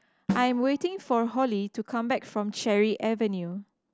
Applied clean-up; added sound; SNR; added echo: none; Drum; 12 dB; none.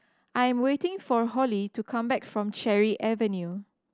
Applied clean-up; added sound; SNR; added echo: none; none; none; none.